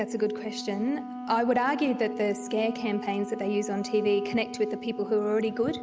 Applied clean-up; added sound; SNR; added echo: none; Wind instrument, woodwind instrument; 11 dB; none.